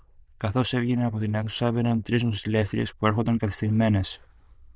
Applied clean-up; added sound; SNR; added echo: neural diffusion model UNIVERSE++.